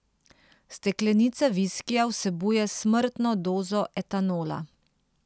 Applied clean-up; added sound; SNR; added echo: none; none; none; none.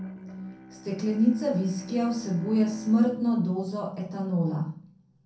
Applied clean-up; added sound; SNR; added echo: none; Bowed string instrument; 18 dB; reverberation time 0.5 s.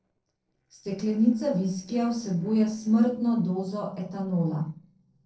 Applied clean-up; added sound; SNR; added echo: neural separator model SepFormer DNS4.